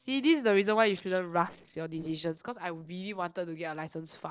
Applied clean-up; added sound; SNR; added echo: neural separator model SepFormer DNS4.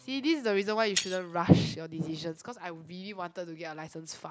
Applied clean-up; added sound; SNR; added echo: none; Shatter; 10 dB; none.